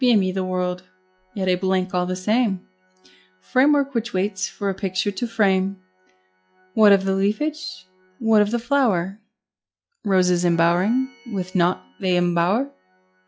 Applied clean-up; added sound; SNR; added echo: classical method log-MMSE.